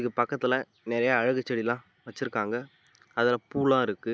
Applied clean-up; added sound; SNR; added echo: none; none; none; none.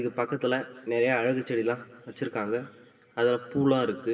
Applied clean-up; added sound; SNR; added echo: none; none; none; reverberation time 2.8 s.